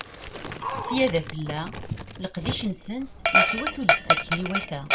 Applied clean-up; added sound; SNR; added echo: none; Dog; -4 dB; none.